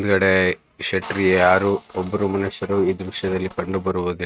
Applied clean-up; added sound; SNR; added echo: neural mask model RNNoise.